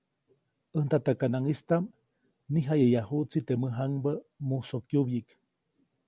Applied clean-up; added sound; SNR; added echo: none; none; none; none.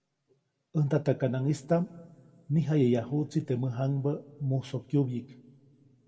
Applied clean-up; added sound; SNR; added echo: none; none; none; reverberation time 0.9 s.